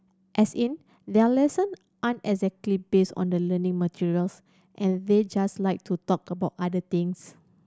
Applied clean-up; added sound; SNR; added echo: none; none; none; none.